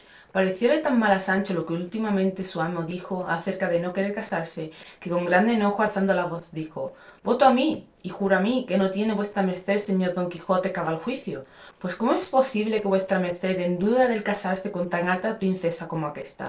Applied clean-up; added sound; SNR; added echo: neural separator model SepFormer DNS4.